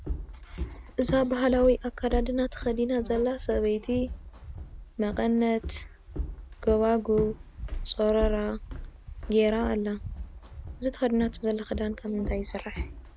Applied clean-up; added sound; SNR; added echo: none; Walk, footsteps; 9 dB; none.